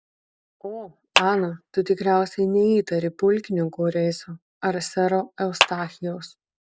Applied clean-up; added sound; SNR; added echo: none; Clapping; 3 dB; none.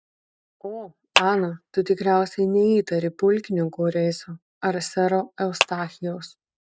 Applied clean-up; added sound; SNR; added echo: neural mask model RNNoise.